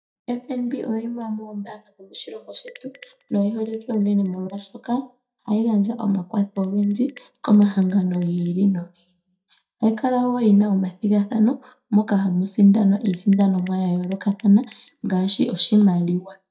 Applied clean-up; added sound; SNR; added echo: neural mask model DeepFilterNet 3.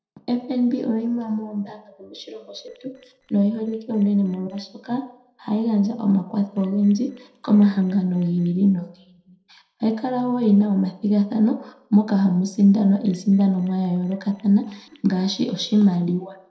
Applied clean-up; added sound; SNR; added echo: neural separator model SepFormer DNS4.